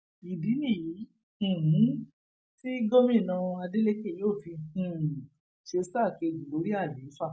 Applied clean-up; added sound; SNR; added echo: none; none; none; none.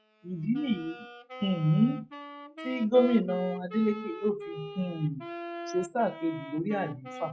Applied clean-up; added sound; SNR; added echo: classical method log-MMSE.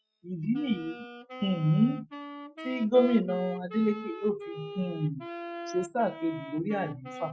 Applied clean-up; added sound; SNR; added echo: classical method Wiener filter.